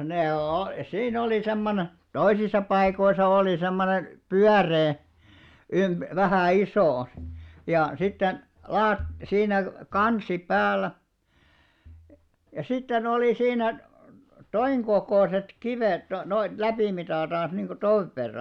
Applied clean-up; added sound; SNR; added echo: none; none; none; none.